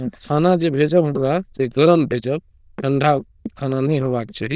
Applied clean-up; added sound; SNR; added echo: neural diffusion model UNIVERSE++.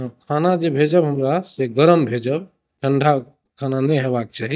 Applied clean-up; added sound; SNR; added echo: neural mask model DeepFilterNet 3.